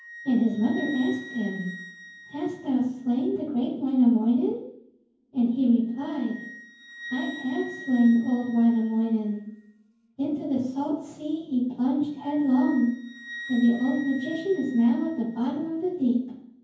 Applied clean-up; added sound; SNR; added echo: none; Wind instrument, woodwind instrument; 19 dB; reverberation time 0.9 s.